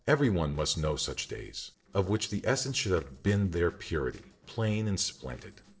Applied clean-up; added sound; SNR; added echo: neural separator model SepFormer DNS4.